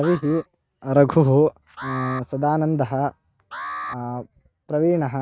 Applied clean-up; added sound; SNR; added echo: neural mask model RNNoise.